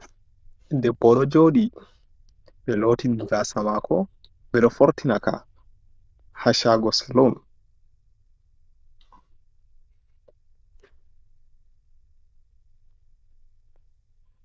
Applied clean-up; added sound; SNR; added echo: neural diffusion model UNIVERSE++.